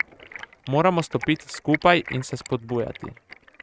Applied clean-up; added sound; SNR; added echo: neural mask model RNNoise.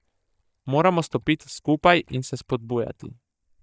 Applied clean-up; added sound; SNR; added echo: neural mask model DeepFilterNet 3.